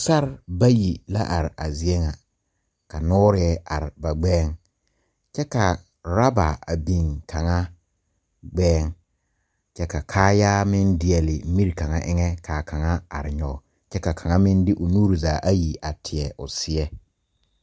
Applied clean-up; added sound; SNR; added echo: none; none; none; none.